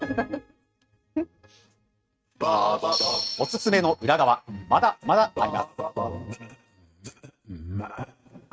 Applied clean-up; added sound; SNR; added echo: neural mask model RNNoise.